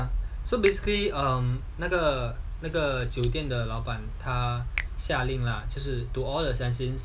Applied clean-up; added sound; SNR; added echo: none; Finger snapping; 15 dB; none.